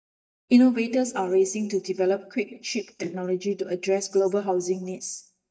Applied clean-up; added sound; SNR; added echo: neural mask model DeepFilterNet 3.